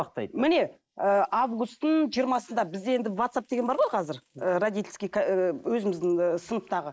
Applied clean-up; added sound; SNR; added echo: neural mask model Resemble Enhance denoiser.